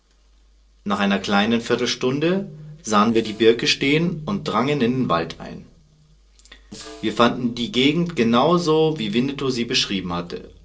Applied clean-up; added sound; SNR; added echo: neural separator model SepFormer DNS4.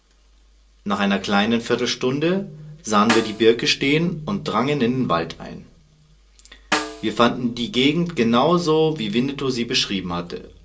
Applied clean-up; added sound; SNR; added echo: none; Snare drum; 10 dB; reverberation time 0.2 s.